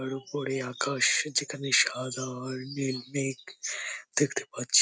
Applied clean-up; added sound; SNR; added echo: none; none; none; none.